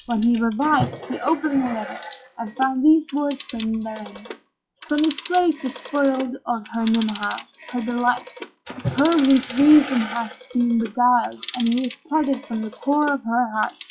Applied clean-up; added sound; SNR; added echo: classical method log-MMSE.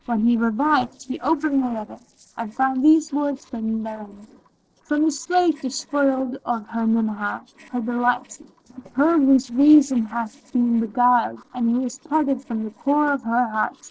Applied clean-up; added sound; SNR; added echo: neural separator model SepFormer DNS4.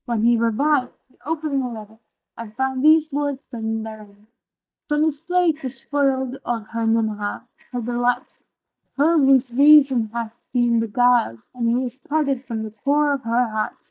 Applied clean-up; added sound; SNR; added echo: neural mask model DeepFilterNet 3.